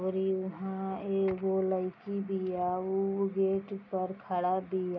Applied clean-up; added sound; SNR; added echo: none; none; none; none.